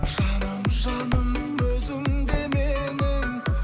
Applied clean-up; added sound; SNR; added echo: none; Tap / Bass drum; 10 dB; none.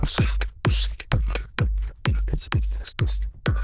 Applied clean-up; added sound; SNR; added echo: neural diffusion model UNIVERSE++.